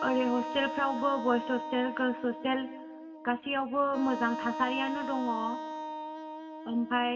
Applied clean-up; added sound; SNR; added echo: none; Wind instrument, woodwind instrument; 8 dB; reverberation time 1.3 s.